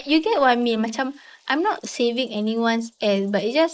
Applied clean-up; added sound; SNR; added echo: neural mask model Resemble Enhance denoiser.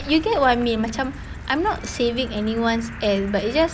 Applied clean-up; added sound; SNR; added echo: none; Cricket; 19 dB; none.